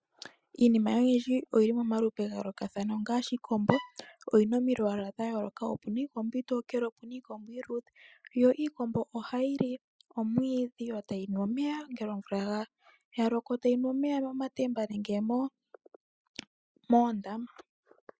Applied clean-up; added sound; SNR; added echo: classical method spectral subtraction.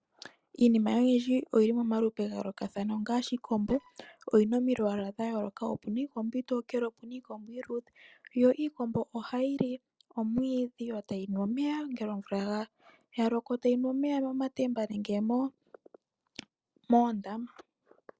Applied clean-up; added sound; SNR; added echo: neural separator model SepFormer DNS4.